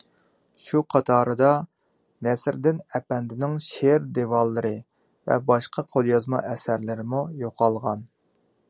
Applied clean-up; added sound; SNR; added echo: none; none; none; none.